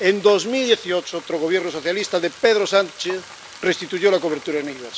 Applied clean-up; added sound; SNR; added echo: none; Frying (food); 19 dB; none.